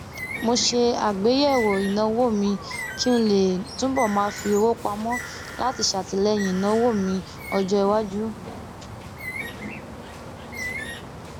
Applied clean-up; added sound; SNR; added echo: none; Bird; 11 dB; none.